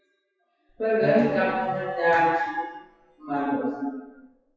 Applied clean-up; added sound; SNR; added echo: classical method WPE with log-MMSE.